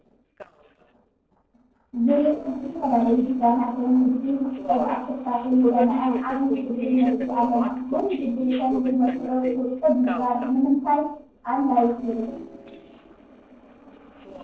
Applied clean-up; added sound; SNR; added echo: neural separator model SepFormer DNS4.